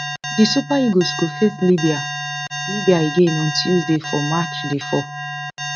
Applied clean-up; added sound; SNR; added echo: neural mask model RNNoise.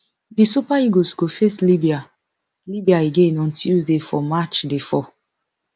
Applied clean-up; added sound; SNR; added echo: none; none; none; none.